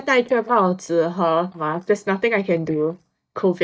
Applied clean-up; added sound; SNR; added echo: neural mask model DeepFilterNet 3.